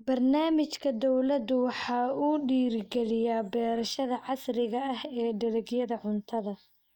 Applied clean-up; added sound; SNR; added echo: neural mask model DeepFilterNet 3.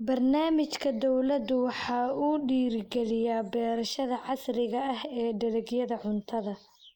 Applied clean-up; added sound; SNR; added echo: neural mask model Resemble Enhance denoiser.